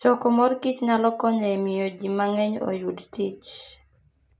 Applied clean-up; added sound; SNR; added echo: none; none; none; none.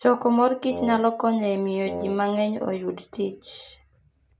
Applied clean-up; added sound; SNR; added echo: none; Wind instrument, woodwind instrument; 10 dB; none.